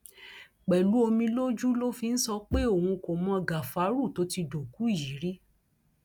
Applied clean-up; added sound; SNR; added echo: none; Bass drum / Thump, thud; 16 dB; none.